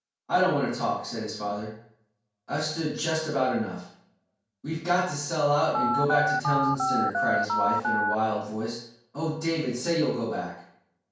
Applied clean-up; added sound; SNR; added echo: none; Telephone; -2 dB; reverberation time 0.5 s.